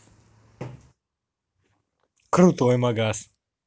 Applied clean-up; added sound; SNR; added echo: none; none; none; none.